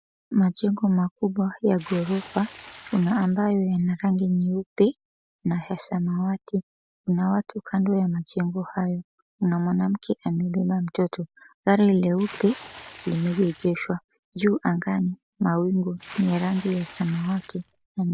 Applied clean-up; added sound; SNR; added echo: none; Water / Splash, splatter; 17 dB; none.